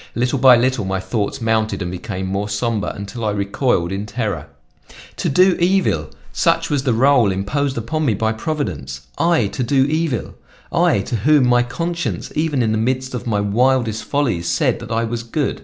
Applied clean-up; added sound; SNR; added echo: none; none; none; none.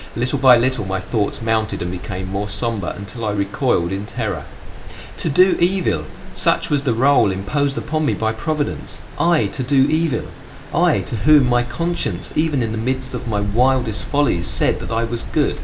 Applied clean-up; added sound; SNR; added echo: none; Stream; 9 dB; reverberation time 1.9 s.